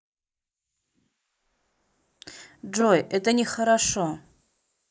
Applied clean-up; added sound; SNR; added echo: neural mask model Resemble Enhance denoiser.